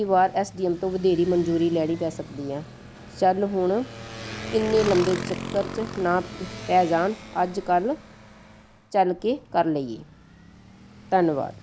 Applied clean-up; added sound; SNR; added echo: none; Motorcycle; 13 dB; none.